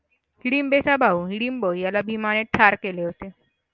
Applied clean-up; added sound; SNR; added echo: none; none; none; none.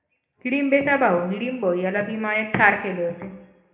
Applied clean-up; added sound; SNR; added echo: none; none; none; reverberation time 0.7 s.